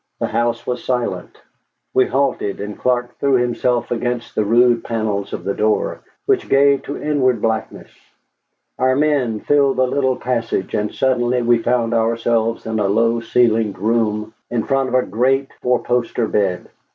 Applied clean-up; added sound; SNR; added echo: none; none; none; none.